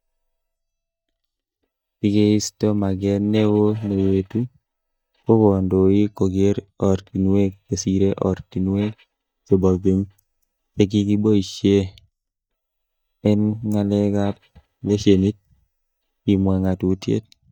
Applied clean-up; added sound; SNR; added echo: neural mask model DeepFilterNet 3.